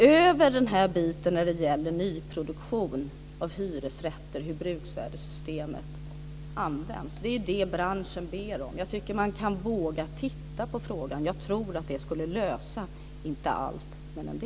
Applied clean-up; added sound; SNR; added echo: none; none; none; none.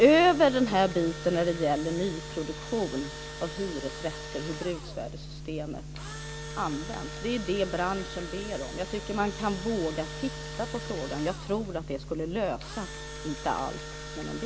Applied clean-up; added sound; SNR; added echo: none; Engine / Drill; 13 dB; none.